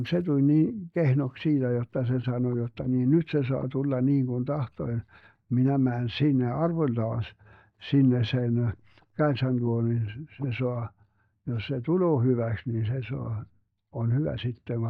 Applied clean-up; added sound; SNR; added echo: neural mask model DeepFilterNet 3.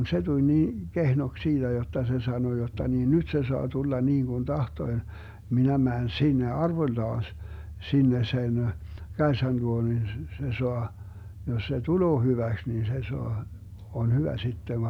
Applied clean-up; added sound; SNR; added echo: none; none; none; none.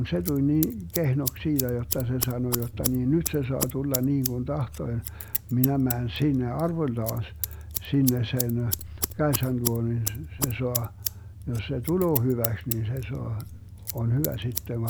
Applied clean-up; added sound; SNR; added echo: none; Scissors; 8 dB; none.